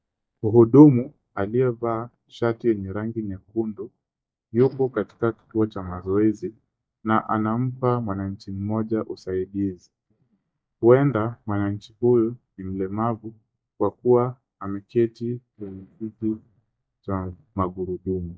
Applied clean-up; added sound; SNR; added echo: neural mask model DeepFilterNet 3.